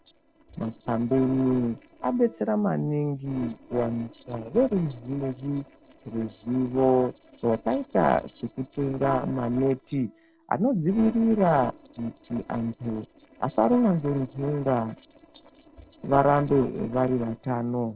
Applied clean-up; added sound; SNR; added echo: neural separator model SepFormer DNS4.